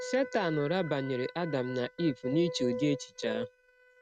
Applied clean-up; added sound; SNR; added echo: neural mask model RNNoise.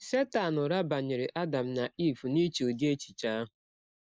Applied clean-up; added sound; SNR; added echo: neural mask model Resemble Enhance denoiser.